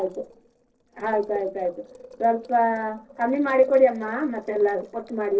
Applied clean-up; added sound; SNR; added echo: neural separator model SepFormer DNS4.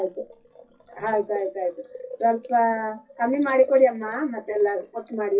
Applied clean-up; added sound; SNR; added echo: classical method WPE with log-MMSE.